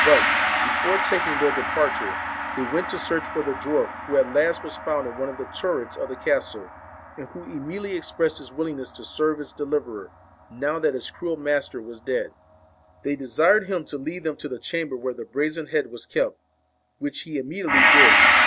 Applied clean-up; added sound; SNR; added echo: none; Gong; 0 dB; none.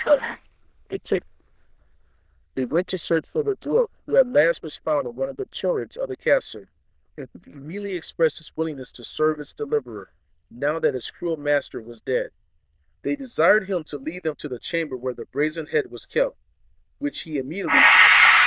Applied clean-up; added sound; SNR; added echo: neural diffusion model UNIVERSE++.